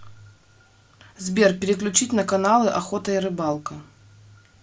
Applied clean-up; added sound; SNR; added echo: none; none; none; none.